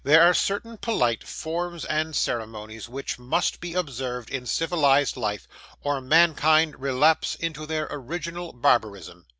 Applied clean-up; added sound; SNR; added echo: none; none; none; none.